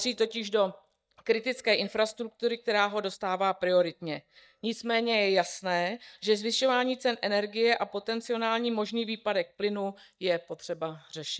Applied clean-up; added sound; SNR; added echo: neural mask model DeepFilterNet 3.